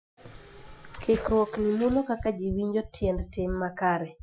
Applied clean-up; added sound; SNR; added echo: classical method Wiener filter.